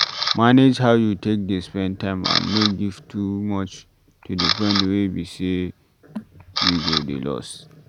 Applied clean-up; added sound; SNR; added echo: none; Camera; 6 dB; none.